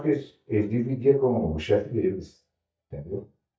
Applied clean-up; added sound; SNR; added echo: neural mask model DeepFilterNet 3.